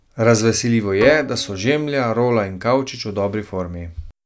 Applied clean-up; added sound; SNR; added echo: none; Bowed string instrument; 17 dB; none.